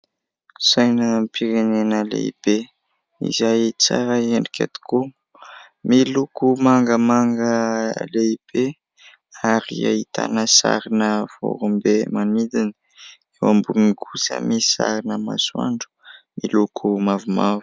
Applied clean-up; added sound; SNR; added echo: none; none; none; none.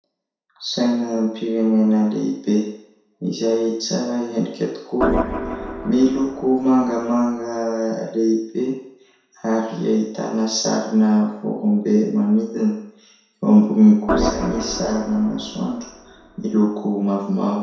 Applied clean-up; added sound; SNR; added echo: none; Organ; 6 dB; reverberation time 0.7 s.